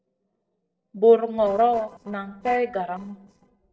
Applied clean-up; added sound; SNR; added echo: neural separator model SepFormer DNS4.